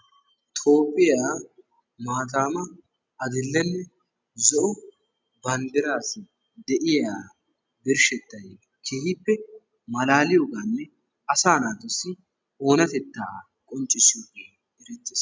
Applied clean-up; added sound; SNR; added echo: none; none; none; none.